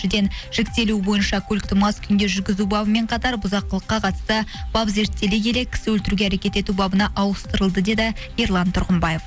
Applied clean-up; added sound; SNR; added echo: none; none; none; none.